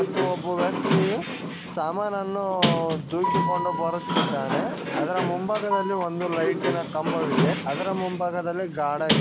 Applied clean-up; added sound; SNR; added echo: none; Sliding door; 0 dB; none.